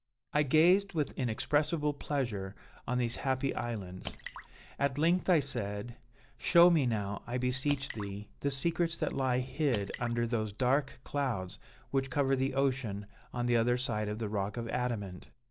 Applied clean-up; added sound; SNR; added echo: none; Drip / Splash, splatter; 18 dB; none.